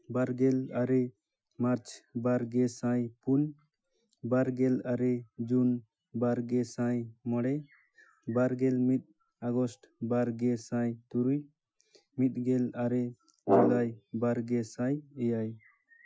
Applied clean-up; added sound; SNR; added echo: classical method Wiener filter.